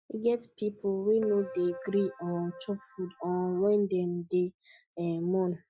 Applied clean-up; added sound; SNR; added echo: classical method Wiener filter.